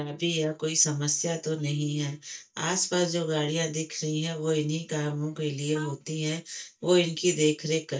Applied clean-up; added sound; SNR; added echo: neural mask model DeepFilterNet 3.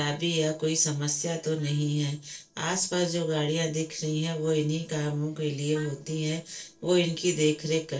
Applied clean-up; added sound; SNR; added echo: neural separator model SepFormer DNS4.